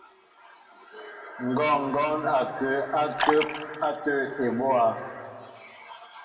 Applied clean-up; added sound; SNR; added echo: none; Fill (with liquid); 6 dB; reverberation time 2.1 s.